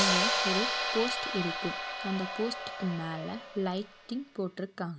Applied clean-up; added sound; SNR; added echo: none; Hi-hat; -1 dB; none.